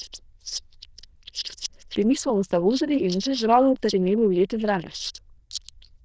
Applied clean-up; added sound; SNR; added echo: neural diffusion model UNIVERSE++.